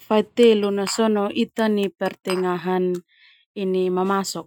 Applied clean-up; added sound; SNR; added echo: classical method Wiener filter.